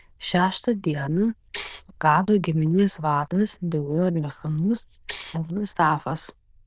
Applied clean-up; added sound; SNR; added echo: neural diffusion model UNIVERSE++.